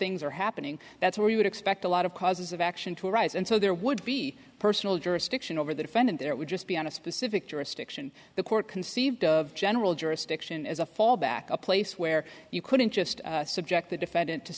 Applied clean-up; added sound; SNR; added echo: none; none; none; none.